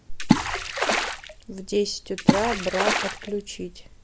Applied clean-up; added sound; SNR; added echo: none; Water / Splash, splatter; -3 dB; none.